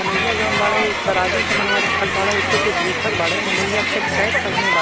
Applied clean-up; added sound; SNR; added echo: none; Crowd; -5 dB; none.